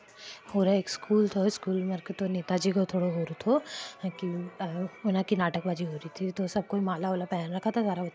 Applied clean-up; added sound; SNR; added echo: none; none; none; none.